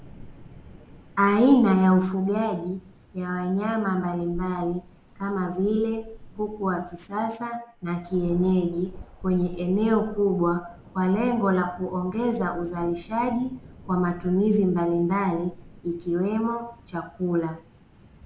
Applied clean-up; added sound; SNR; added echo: none; Thunder; 19 dB; none.